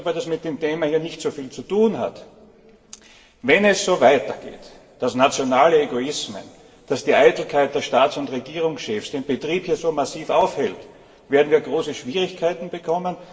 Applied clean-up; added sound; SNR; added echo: none; none; none; reverberation time 2.2 s.